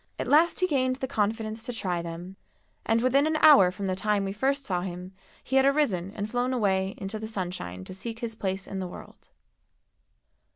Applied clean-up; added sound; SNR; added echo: none; none; none; none.